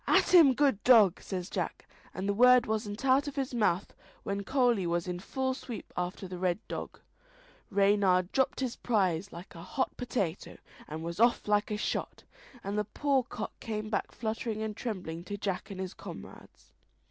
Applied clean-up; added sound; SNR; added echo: none; none; none; none.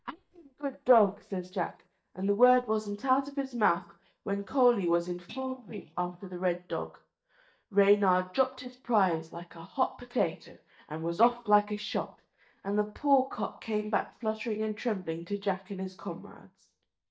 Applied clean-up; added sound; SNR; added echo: neural mask model DeepFilterNet 3.